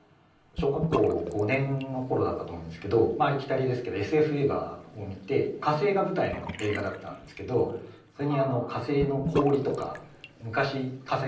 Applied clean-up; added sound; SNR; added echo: none; Bathtub (filling or washing) / Sink (filling or washing); 11 dB; reverberation time 0.6 s.